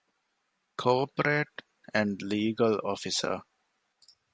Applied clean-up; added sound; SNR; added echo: none; none; none; none.